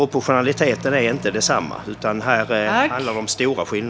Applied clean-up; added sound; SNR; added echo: none; Accelerating, revving, vroom / Truck; 16 dB; none.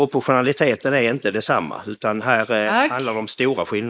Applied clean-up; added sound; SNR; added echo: neural mask model Resemble Enhance denoiser.